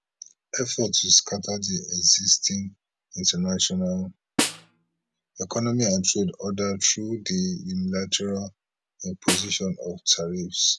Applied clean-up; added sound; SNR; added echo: none; Snare drum; 5 dB; none.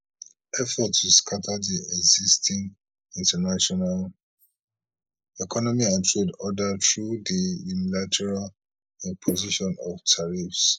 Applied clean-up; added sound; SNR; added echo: neural mask model Resemble Enhance denoiser.